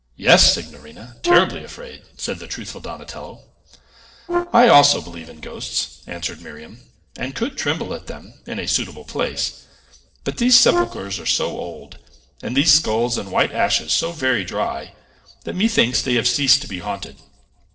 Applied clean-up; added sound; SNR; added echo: neural separator model SepFormer DNS4.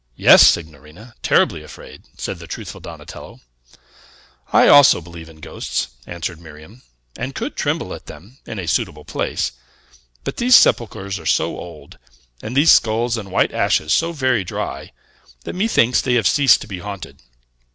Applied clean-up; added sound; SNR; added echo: none; none; none; none.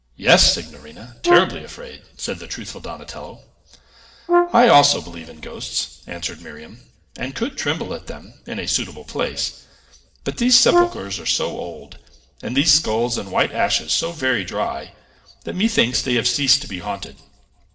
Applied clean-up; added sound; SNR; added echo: none; Brass instrument; 0 dB; reverberation time 1.2 s.